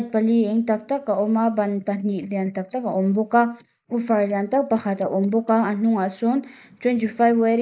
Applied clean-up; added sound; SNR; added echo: neural mask model Resemble Enhance denoiser.